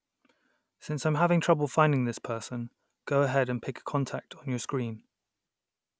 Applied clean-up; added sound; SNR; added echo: none; none; none; none.